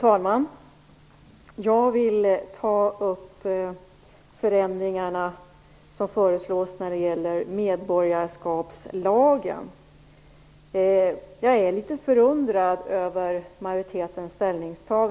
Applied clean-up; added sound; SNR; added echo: none; none; none; none.